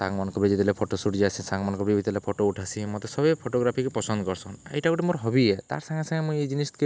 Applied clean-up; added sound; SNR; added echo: none; none; none; none.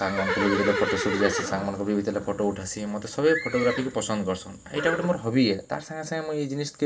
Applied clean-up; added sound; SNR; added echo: none; Livestock, farm animals, working animals; 6 dB; reverberation time 0.2 s.